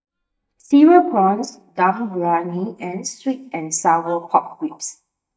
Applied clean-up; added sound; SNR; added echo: neural mask model DeepFilterNet 3.